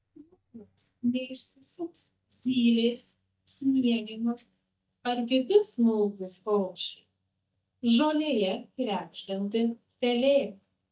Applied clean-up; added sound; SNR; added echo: neural mask model DeepFilterNet 3.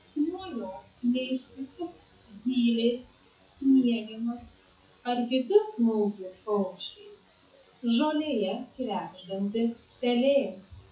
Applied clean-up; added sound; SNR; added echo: classical method WPE with log-MMSE.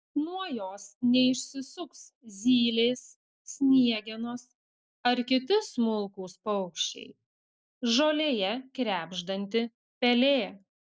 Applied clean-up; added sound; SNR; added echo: none; none; none; none.